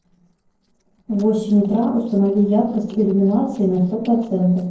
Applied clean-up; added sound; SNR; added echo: neural separator model SepFormer DNS4.